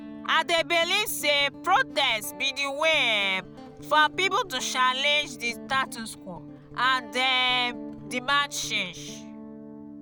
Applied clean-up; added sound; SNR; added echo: none; Guitar; 16 dB; none.